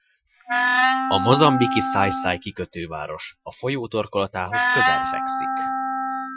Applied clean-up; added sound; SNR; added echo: classical method Wiener filter.